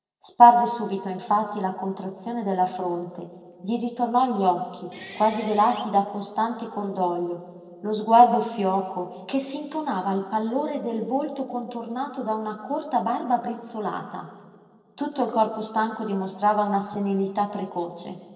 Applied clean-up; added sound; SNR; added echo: neural separator model SepFormer DNS4.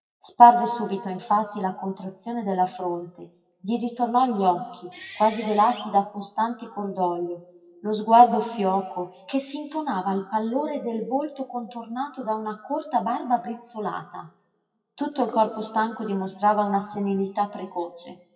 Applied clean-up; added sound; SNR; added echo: classical method WPE with log-MMSE.